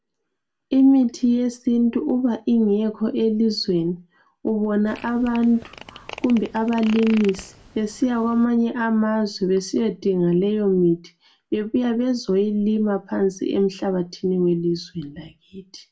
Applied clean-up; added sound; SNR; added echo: none; Fart; 18 dB; reverberation time 0.2 s.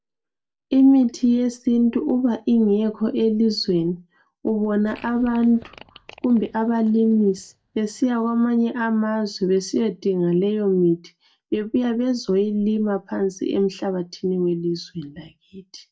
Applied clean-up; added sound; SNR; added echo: neural mask model DeepFilterNet 3.